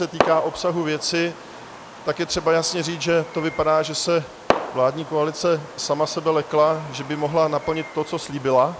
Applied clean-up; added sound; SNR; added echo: none; Fireworks; 8 dB; none.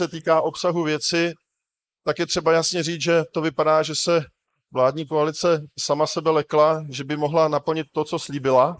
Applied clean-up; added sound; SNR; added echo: neural mask model Resemble Enhance denoiser.